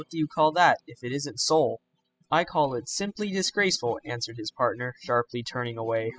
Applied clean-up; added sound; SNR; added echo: classical method spectral subtraction.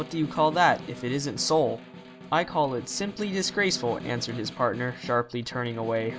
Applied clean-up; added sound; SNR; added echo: none; Snare drum; 15 dB; none.